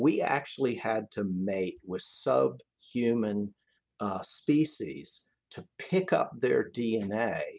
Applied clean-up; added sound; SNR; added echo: none; none; none; none.